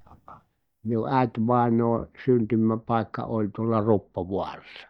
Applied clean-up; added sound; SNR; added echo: neural mask model DeepFilterNet 3.